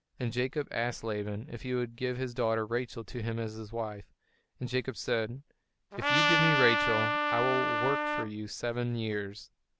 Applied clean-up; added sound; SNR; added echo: none; Trumpet; -4 dB; none.